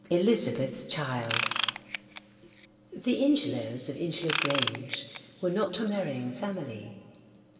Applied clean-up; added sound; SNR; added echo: none; Ratchet, pawl / Tools; 2 dB; reverberation time 2.4 s.